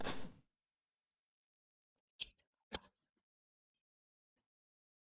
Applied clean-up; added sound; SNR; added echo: neural mask model DeepFilterNet 3.